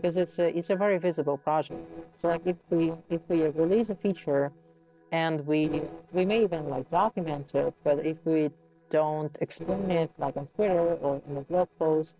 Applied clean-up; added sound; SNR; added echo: neural separator model SepFormer DNS4.